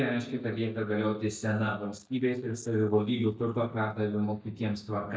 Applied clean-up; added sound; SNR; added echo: neural mask model DeepFilterNet 3.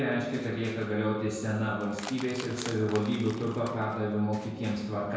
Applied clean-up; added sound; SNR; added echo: none; Crushing; 17 dB; reverberation time 1.2 s.